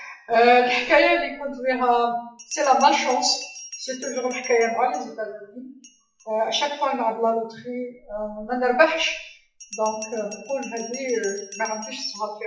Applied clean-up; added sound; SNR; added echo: classical method WPE with log-MMSE.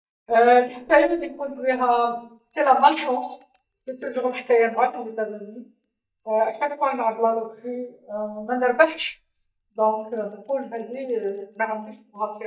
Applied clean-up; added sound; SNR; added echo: neural mask model DeepFilterNet 3.